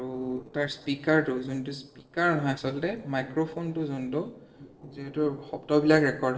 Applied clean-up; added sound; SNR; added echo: neural separator model SepFormer DNS4.